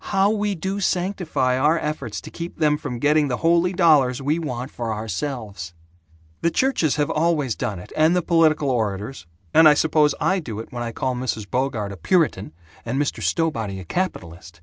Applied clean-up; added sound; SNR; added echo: none; none; none; none.